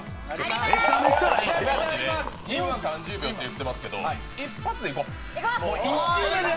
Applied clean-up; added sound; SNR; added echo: none; Fill (with liquid); 6 dB; none.